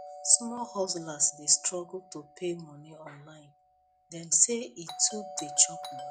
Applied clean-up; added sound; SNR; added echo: none; Doorbell; 15 dB; none.